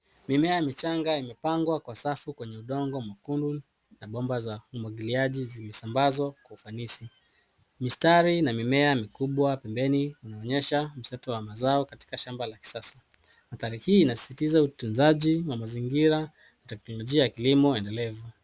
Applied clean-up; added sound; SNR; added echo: none; none; none; none.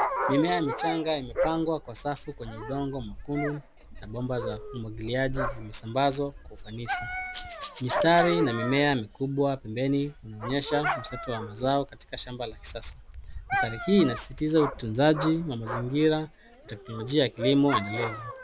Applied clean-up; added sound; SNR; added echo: none; Dog + Rattle (instrument); 6 dB; none.